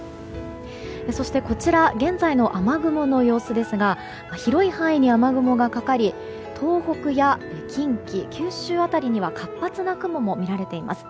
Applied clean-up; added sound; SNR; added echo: none; none; none; none.